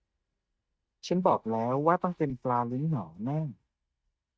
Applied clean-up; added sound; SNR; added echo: neural mask model DeepFilterNet 3.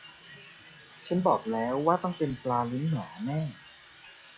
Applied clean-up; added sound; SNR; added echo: classical method log-MMSE.